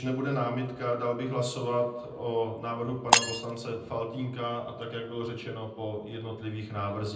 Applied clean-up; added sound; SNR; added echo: none; Shatter; 0 dB; reverberation time 0.6 s.